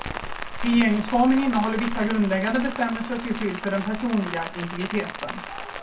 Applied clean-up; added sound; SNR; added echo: none; Rain; 8 dB; reverberation time 0.1 s.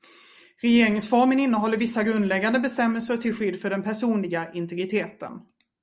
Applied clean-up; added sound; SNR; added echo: none; none; none; none.